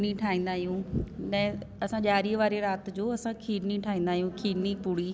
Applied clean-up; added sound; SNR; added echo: none; none; none; none.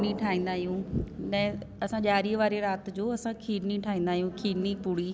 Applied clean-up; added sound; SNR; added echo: none; Drum; 18 dB; none.